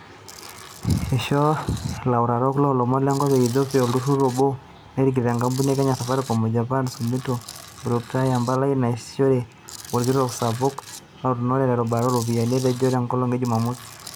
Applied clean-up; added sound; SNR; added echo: none; Tools; 19 dB; none.